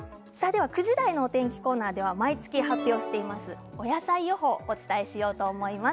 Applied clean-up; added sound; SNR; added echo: none; none; none; none.